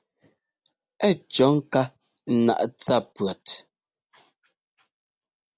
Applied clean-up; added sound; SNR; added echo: none; none; none; none.